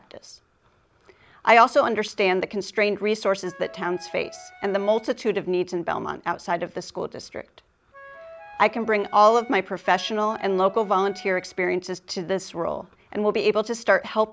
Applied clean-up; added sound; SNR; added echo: none; Wind instrument, woodwind instrument; 20 dB; none.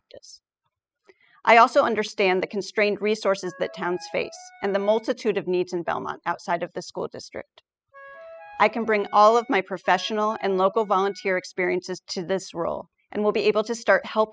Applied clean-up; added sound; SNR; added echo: classical method spectral subtraction.